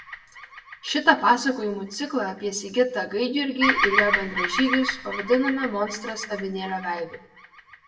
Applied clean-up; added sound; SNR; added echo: none; Bird vocalization, bird call, bird song; 5 dB; reverberation time 0.6 s.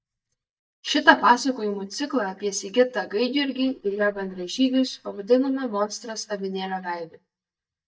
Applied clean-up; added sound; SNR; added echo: neural mask model DeepFilterNet 3.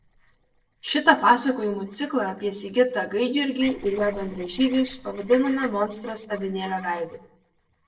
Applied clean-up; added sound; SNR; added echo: neural separator model SepFormer DNS4.